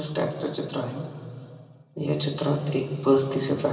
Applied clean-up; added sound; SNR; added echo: none; none; none; reverberation time 2.5 s.